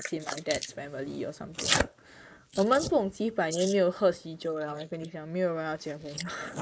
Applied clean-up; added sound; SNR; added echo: neural mask model Resemble Enhance denoiser.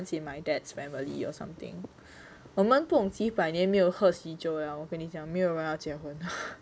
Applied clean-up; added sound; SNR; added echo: none; none; none; none.